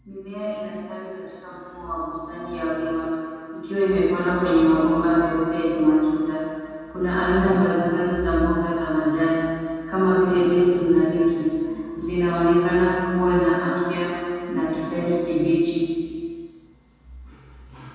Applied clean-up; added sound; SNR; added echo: none; none; none; reverberation time 2.1 s.